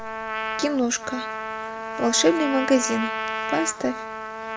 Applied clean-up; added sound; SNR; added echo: none; Trumpet; 5 dB; none.